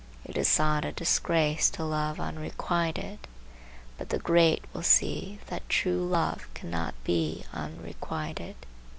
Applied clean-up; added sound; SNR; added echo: none; none; none; none.